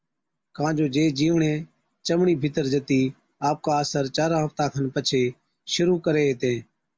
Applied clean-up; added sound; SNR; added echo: none; none; none; none.